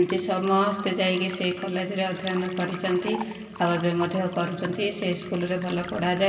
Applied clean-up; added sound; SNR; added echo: none; Fill (with liquid); 16 dB; reverberation time 2.8 s.